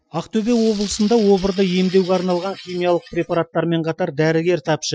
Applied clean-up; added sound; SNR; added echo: classical method Wiener filter.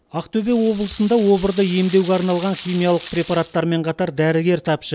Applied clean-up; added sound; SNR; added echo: none; Rain; 13 dB; none.